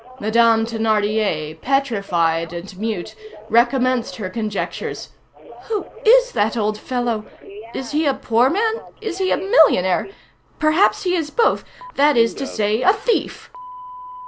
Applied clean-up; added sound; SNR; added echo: none; Telephone; 18 dB; none.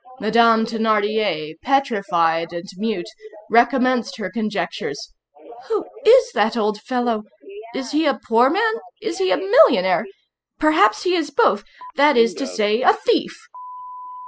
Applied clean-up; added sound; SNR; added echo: classical method spectral subtraction.